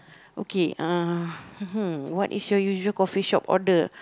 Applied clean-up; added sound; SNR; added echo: none; none; none; none.